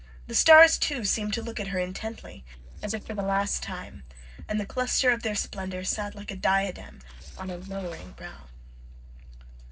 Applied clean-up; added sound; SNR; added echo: neural separator model SepFormer DNS4.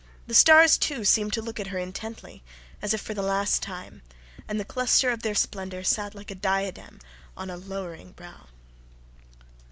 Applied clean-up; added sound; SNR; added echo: none; none; none; none.